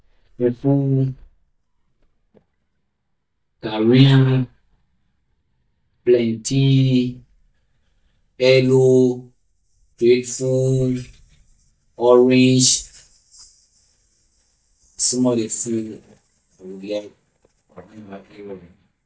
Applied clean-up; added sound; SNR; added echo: neural mask model DeepFilterNet 3.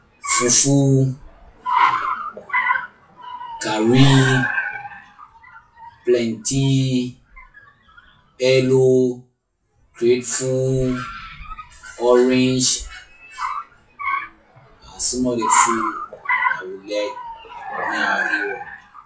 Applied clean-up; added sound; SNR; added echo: classical method WPE with log-MMSE.